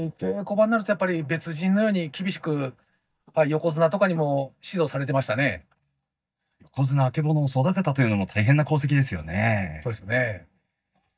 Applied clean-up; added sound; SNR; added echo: neural mask model DeepFilterNet 3.